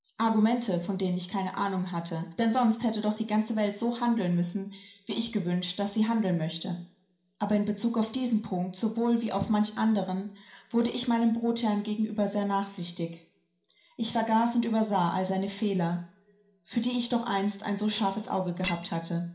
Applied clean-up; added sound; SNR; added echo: none; Shatter; 10 dB; reverberation time 0.5 s.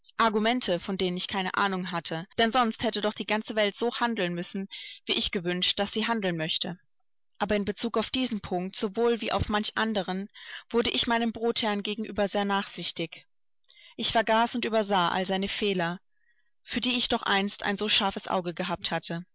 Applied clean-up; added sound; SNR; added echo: none; none; none; none.